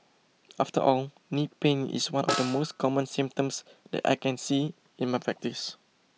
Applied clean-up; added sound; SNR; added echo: none; Snare drum; 7 dB; none.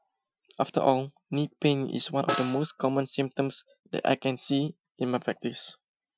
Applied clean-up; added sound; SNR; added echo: classical method Wiener filter.